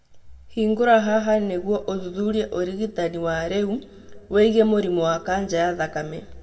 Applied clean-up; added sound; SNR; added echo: none; none; none; reverberation time 1.2 s.